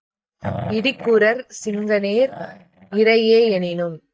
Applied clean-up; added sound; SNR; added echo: neural mask model DeepFilterNet 3.